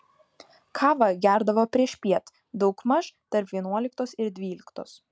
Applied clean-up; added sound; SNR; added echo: none; none; none; none.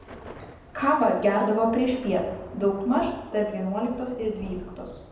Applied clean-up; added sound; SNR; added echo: none; Thunder / Rain; 17 dB; reverberation time 0.9 s.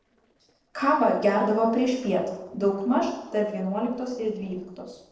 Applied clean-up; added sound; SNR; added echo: neural separator model SepFormer DNS4.